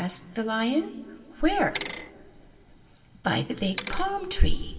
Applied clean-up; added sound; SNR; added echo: none; Bicycle; 15 dB; reverberation time 1.9 s.